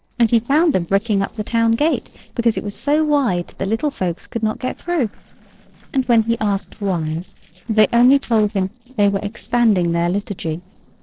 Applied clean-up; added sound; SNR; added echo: neural separator model SepFormer DNS4.